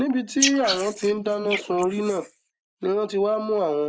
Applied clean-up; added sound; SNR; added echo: neural mask model Resemble Enhance denoiser.